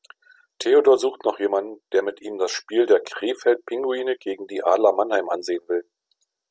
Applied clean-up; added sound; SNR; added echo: none; none; none; none.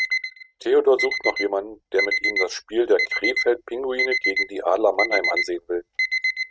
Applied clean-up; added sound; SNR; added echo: neural mask model RNNoise.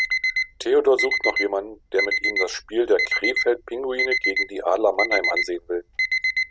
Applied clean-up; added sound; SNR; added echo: none; Alarm; 1 dB; none.